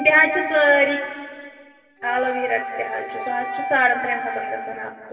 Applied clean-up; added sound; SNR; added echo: none; Wind instrument, woodwind instrument; 9 dB; reverberation time 2.7 s.